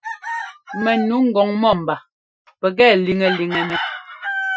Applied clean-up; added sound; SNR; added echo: classical method Wiener filter.